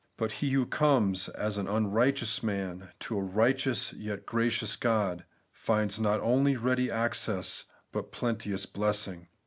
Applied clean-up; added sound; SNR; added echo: none; none; none; none.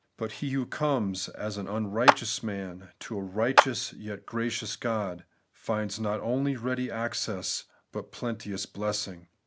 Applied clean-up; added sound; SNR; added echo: none; Clapping; -3 dB; none.